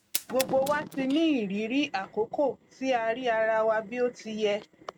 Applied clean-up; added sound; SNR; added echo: neural mask model RNNoise.